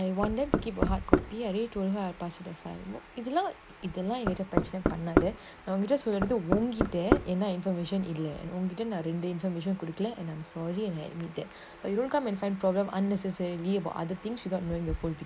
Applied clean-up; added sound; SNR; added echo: none; Knock; -2 dB; none.